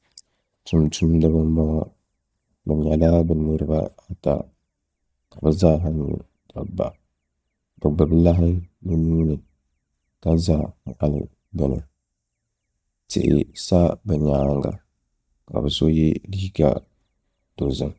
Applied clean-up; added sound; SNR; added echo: neural mask model DeepFilterNet 3.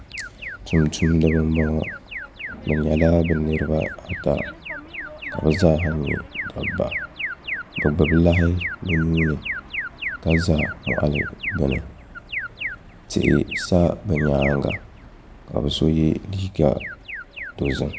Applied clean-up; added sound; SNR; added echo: none; Alarm; 10 dB; none.